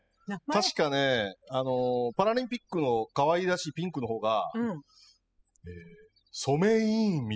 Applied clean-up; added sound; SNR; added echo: classical method spectral subtraction.